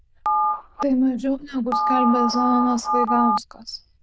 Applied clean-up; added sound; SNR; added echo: neural diffusion model UNIVERSE++.